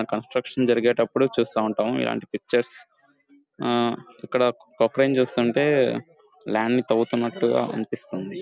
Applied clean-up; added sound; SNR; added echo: none; none; none; none.